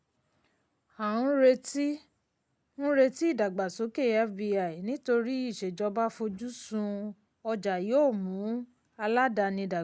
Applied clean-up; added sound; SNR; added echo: none; none; none; none.